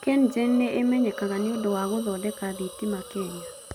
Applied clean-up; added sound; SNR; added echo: none; Hiss; 13 dB; none.